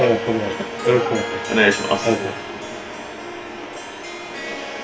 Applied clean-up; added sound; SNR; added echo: none; Harp; 7 dB; reverberation time 0.2 s.